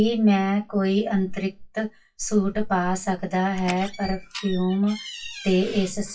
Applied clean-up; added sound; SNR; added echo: classical method WPE with log-MMSE.